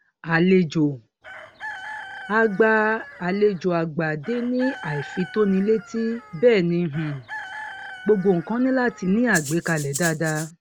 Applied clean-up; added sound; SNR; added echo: none; Rattle (instrument) + Chicken, rooster; 15 dB; none.